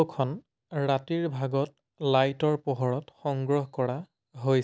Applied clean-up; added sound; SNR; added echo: none; none; none; none.